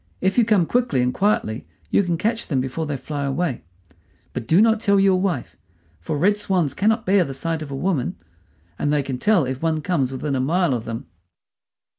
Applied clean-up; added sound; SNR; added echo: none; none; none; none.